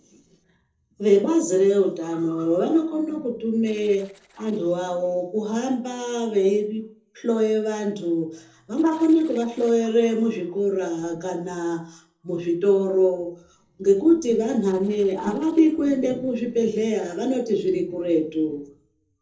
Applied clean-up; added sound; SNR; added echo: neural separator model SepFormer DNS4.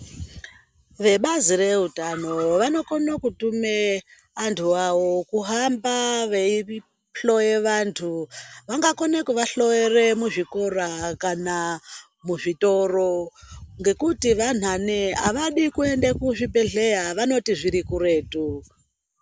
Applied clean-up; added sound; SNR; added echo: none; none; none; none.